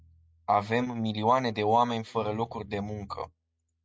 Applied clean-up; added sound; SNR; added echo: neural mask model RNNoise.